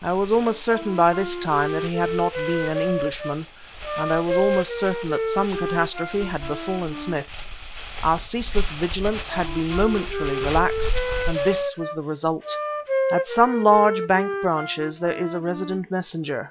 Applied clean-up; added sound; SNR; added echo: none; Wind instrument, woodwind instrument + Crumpling, crinkling; 3 dB; none.